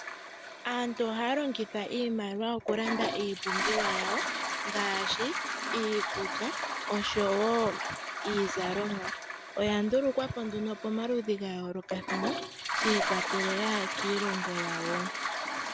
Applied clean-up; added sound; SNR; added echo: none; Toilet flush; 2 dB; none.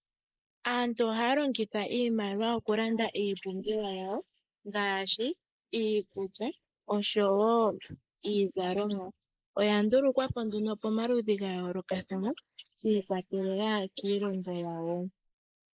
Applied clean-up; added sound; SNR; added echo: neural mask model Resemble Enhance denoiser.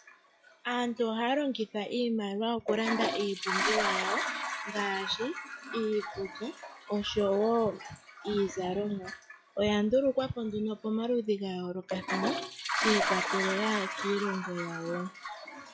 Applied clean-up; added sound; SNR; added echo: classical method log-MMSE.